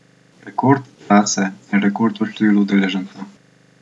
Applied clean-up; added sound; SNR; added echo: none; none; none; none.